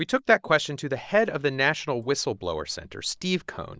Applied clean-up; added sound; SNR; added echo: neural mask model Resemble Enhance denoiser.